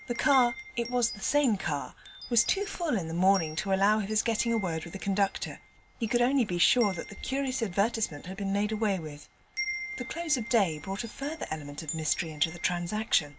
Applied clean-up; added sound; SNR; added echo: none; Wind chime; 14 dB; none.